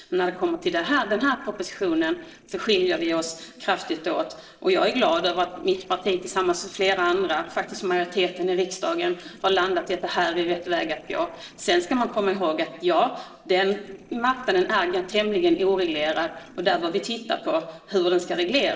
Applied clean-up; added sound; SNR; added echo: neural separator model SepFormer DNS4.